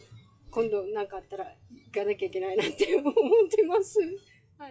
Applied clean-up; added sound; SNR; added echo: classical method WPE with log-MMSE.